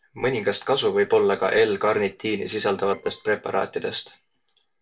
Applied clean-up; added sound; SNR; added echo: neural separator model SepFormer DNS4.